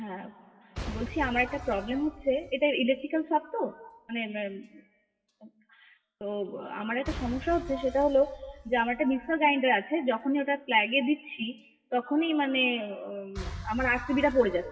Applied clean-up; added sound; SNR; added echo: classical method WPE with log-MMSE.